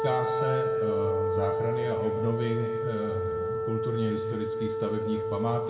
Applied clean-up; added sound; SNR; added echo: none; Wind instrument, woodwind instrument; -2 dB; reverberation time 1.8 s.